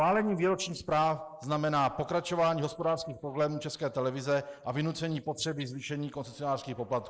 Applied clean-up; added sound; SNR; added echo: neural mask model Resemble Enhance denoiser.